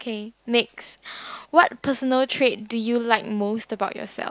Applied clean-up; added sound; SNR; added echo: none; none; none; none.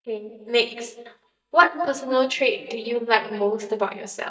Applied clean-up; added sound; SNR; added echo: neural mask model DeepFilterNet 3.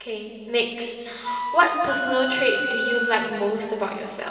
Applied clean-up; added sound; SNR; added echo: none; Wind instrument, woodwind instrument; 3 dB; reverberation time 2.5 s.